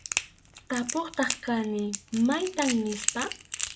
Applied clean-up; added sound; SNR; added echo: none; Crackle; 5 dB; none.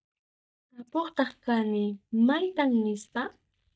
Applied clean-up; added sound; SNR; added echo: neural mask model DeepFilterNet 3.